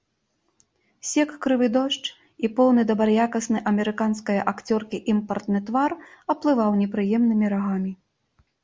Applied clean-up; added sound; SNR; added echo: none; none; none; none.